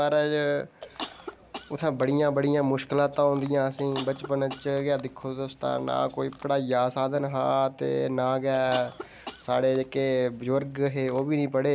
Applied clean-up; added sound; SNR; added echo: none; Chewing, mastication / Cough; 18 dB; none.